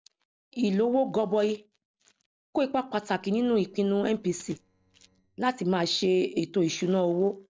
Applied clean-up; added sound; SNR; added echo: neural separator model SepFormer DNS4.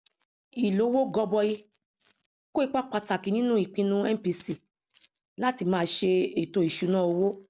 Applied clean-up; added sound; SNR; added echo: none; none; none; none.